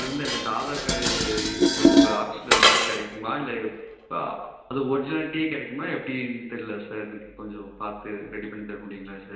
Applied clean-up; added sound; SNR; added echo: none; Dishes, pots, and pans; -4 dB; reverberation time 1.1 s.